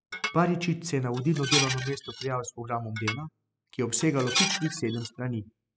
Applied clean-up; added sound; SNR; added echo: classical method spectral subtraction.